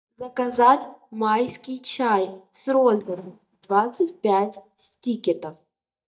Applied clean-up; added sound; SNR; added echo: neural mask model DeepFilterNet 3.